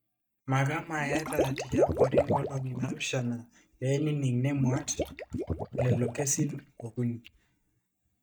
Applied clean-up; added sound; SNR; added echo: neural mask model DeepFilterNet 3.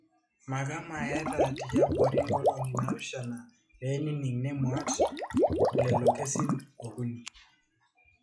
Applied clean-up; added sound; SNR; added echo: classical method log-MMSE.